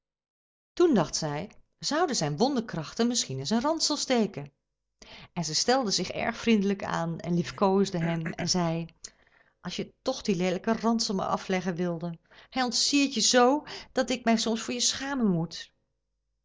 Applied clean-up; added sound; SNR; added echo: neural mask model DeepFilterNet 3.